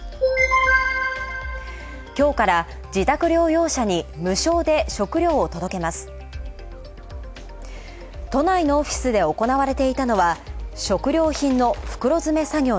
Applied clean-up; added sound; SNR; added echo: none; none; none; none.